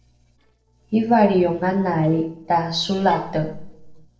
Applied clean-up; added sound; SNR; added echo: neural separator model SepFormer DNS4.